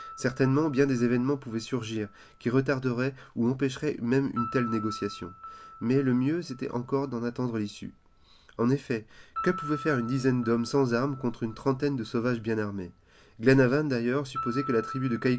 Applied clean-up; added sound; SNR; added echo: none; Piano; 15 dB; none.